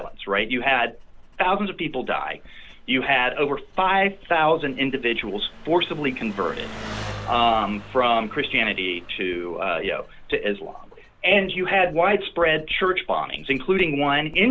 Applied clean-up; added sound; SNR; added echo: none; Writing + Engine; 16 dB; none.